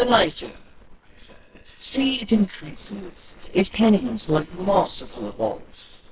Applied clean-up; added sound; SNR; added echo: neural separator model SepFormer WHAMR!.